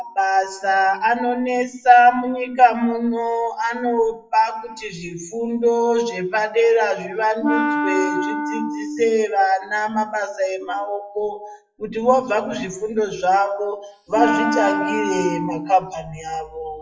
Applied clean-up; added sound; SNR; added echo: classical method WPE with log-MMSE.